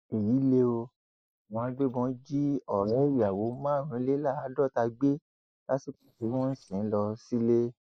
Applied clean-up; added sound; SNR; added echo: neural mask model Resemble Enhance denoiser.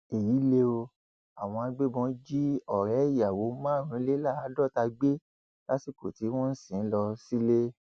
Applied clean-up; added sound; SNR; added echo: none; none; none; none.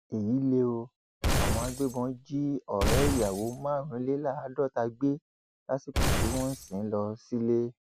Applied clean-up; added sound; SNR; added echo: none; Glass; -1 dB; none.